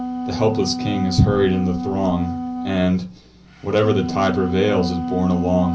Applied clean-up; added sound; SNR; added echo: none; Wind instrument, woodwind instrument; 6 dB; reverberation time 0.5 s.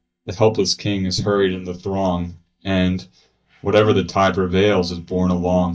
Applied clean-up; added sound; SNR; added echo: neural mask model DeepFilterNet 3.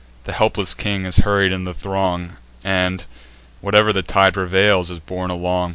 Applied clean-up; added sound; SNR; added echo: none; none; none; none.